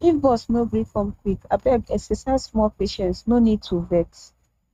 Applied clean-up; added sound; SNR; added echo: neural mask model RNNoise.